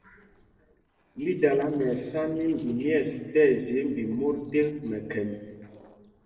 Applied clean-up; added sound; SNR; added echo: neural separator model SepFormer DNS4.